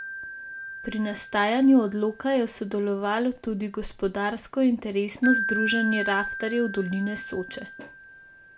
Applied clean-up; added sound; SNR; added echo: none; Wind chime; 9 dB; none.